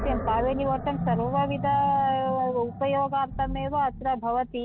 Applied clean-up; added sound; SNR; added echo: none; Animal; 7 dB; none.